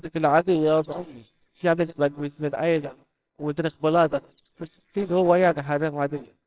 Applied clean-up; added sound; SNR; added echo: neural separator model SepFormer WHAMR!.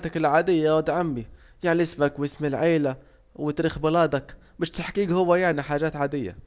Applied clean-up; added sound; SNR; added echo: none; none; none; none.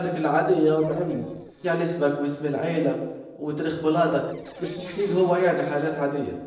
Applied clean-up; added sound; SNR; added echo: neural separator model SepFormer DNS4.